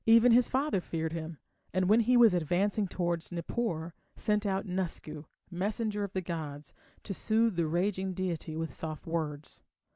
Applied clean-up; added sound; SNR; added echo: none; none; none; none.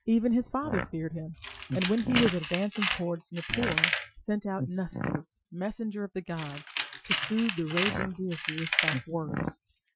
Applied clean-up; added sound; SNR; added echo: classical method Wiener filter.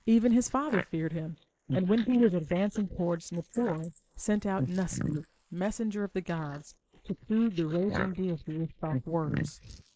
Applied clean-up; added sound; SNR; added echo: neural mask model Resemble Enhance denoiser.